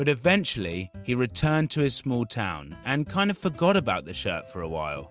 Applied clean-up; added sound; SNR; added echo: none; none; none; none.